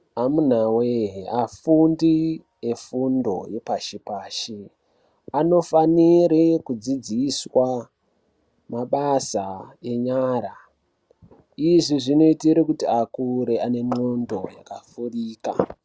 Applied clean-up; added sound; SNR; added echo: none; none; none; none.